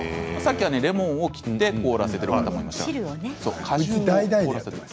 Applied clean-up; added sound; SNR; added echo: none; none; none; none.